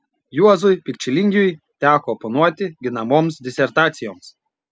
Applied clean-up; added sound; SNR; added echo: none; none; none; none.